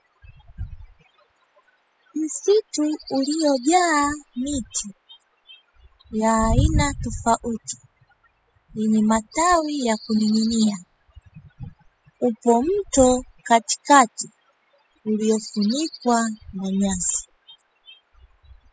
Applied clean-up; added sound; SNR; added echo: classical method spectral subtraction.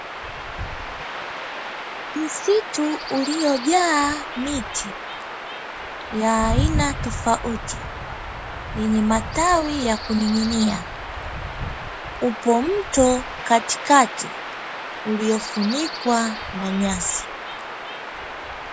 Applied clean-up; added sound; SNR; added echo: none; Stream / Chirp, tweet / Wind; 7 dB; none.